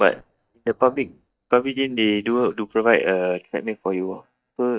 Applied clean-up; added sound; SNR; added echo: neural mask model DeepFilterNet 3.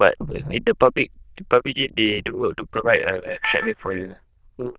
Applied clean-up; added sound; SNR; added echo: neural diffusion model UNIVERSE++.